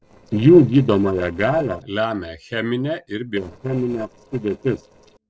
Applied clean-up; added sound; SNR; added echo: neural separator model SepFormer DNS4.